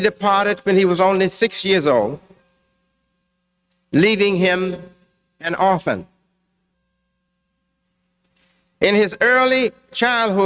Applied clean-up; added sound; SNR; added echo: neural mask model RNNoise.